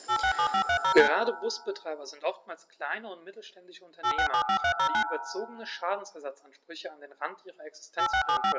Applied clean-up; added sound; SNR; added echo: none; Telephone; -3 dB; none.